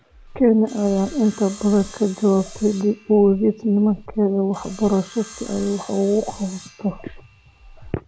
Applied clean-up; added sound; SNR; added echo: none; Sawing + Breathing; 20 dB; none.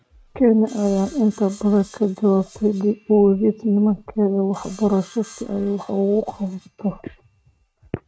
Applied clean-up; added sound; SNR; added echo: neural mask model RNNoise.